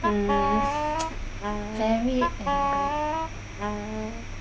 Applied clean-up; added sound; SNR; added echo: none; Wind instrument, woodwind instrument; -1 dB; none.